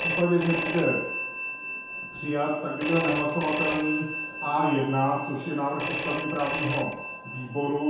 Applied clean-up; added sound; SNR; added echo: none; Telephone; -5 dB; reverberation time 0.8 s.